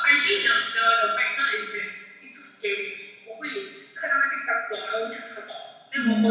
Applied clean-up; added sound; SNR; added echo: none; none; none; reverberation time 1.1 s.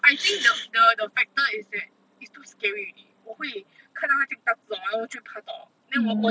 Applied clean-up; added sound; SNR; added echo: none; none; none; none.